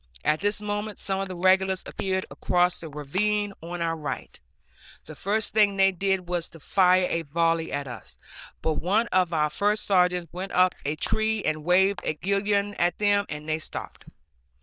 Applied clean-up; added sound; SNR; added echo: neural diffusion model UNIVERSE++.